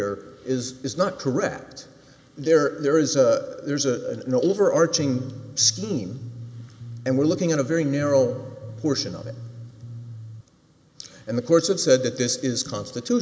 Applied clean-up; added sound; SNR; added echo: none; Bass guitar; 14 dB; none.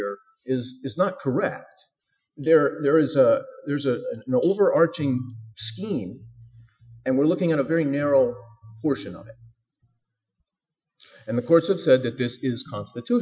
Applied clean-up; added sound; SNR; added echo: classical method Wiener filter.